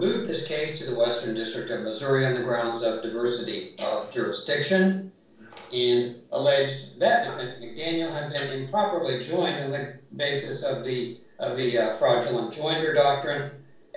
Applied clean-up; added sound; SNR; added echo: none; none; none; reverberation time 0.4 s.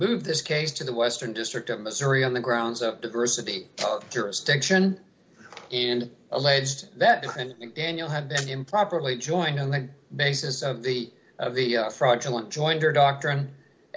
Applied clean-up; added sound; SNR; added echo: none; none; none; none.